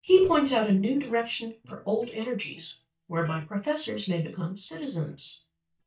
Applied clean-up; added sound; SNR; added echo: neural mask model DeepFilterNet 3.